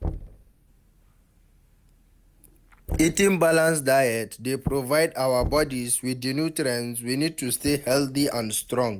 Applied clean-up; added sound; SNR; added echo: none; Knock; 13 dB; none.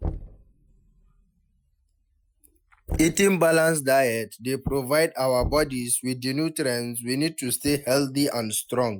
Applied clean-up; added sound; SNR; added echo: classical method Wiener filter.